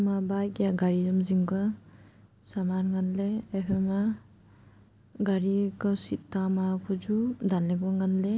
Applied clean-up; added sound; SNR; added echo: none; none; none; none.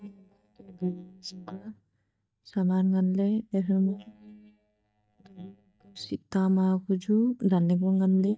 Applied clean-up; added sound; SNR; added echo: neural mask model DeepFilterNet 3.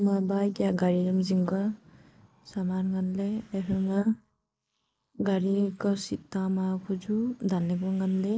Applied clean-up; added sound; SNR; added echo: neural mask model Resemble Enhance denoiser.